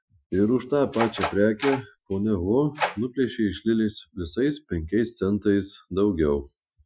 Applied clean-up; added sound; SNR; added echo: classical method Wiener filter.